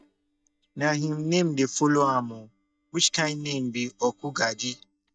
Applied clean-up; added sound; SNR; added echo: neural mask model DeepFilterNet 3.